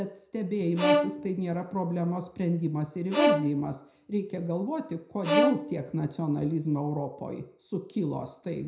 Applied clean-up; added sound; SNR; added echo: none; Bowed string instrument; -1 dB; reverberation time 0.5 s.